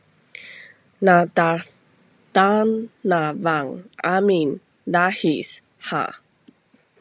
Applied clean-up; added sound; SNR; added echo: none; none; none; none.